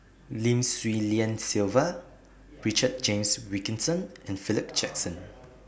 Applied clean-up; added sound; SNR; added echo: none; none; none; none.